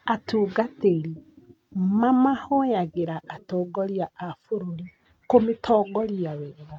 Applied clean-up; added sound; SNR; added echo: neural mask model RNNoise.